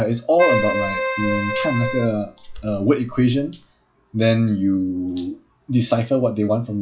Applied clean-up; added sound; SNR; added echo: classical method log-MMSE.